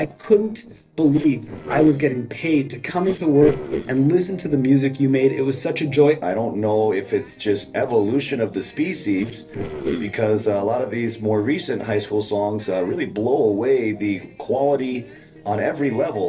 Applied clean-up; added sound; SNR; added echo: neural separator model SepFormer DNS4.